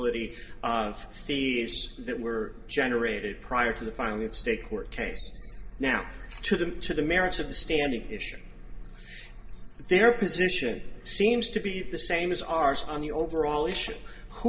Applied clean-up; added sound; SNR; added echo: none; none; none; reverberation time 1.5 s.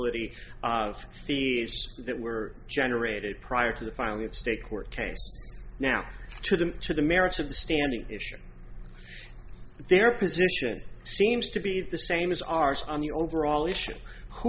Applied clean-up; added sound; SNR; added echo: none; none; none; none.